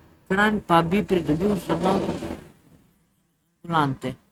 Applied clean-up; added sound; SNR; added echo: neural mask model RNNoise.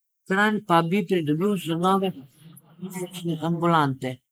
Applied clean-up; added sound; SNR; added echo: neural mask model Resemble Enhance denoiser.